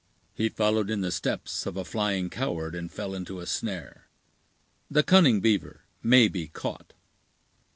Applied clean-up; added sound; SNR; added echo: none; none; none; none.